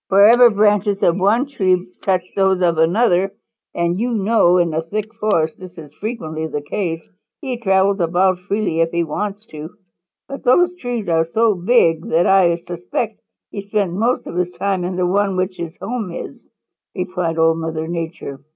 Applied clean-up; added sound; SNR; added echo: none; none; none; none.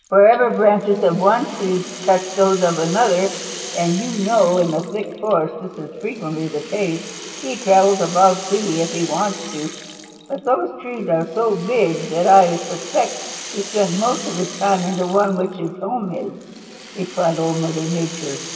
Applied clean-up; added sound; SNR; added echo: none; Rattle (instrument); 15 dB; reverberation time 2.4 s.